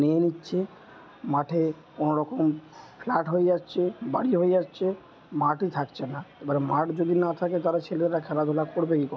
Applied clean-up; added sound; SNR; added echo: none; none; none; none.